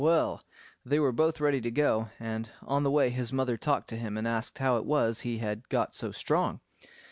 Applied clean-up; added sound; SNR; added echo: none; none; none; none.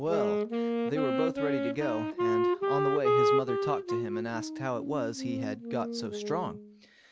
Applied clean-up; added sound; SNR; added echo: none; Wind instrument, woodwind instrument; -4 dB; none.